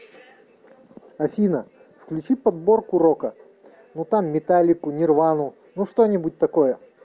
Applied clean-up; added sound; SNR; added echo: none; none; none; none.